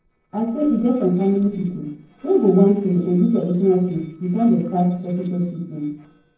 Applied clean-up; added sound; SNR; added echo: neural separator model SepFormer DNS4.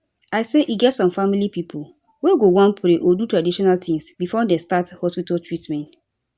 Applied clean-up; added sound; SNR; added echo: none; none; none; none.